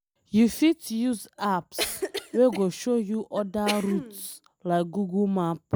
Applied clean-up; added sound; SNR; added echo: none; Cough; 11 dB; none.